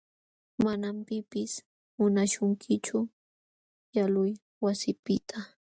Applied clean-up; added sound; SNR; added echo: none; none; none; none.